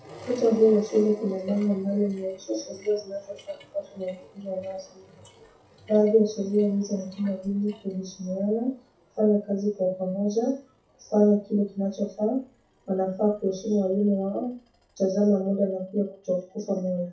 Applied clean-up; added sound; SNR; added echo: classical method WPE with log-MMSE.